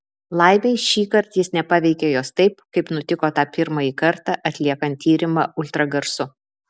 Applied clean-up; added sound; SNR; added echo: none; none; none; none.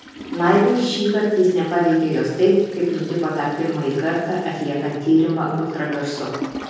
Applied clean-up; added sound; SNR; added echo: none; Toilet flush; 17 dB; reverberation time 1.3 s.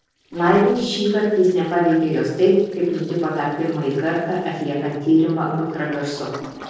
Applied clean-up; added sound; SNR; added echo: neural separator model SepFormer DNS4.